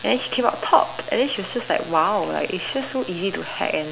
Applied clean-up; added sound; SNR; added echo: none; none; none; none.